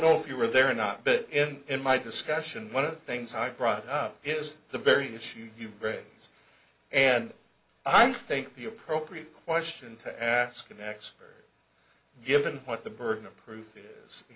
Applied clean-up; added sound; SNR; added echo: none; none; none; none.